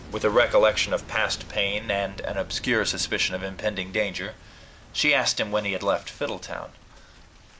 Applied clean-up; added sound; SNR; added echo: none; Boom; 17 dB; none.